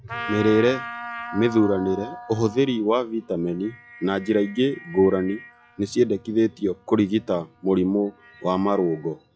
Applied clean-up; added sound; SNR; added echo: classical method log-MMSE.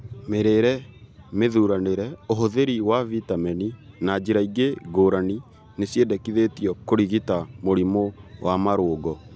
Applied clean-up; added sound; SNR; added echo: none; none; none; none.